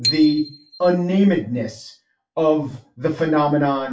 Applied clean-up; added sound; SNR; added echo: classical method WPE with log-MMSE.